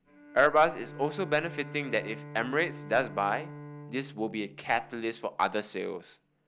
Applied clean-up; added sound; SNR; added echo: none; Bowed string instrument; 15 dB; none.